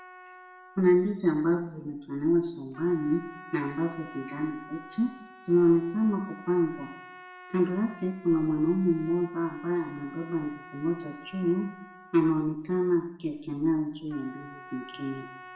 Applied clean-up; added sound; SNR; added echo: none; Trumpet; 20 dB; reverberation time 0.7 s.